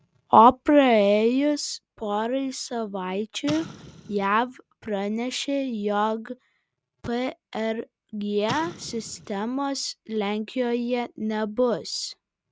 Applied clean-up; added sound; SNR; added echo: none; Explosion; 17 dB; none.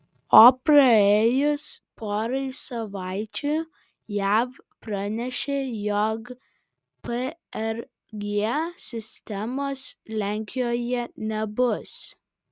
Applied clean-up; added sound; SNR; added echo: none; none; none; none.